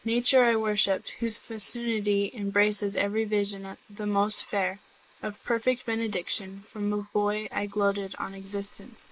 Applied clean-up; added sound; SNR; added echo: neural mask model Resemble Enhance denoiser.